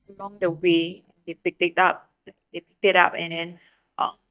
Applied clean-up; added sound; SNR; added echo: neural mask model DeepFilterNet 3.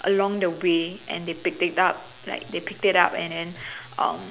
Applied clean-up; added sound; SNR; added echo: none; none; none; none.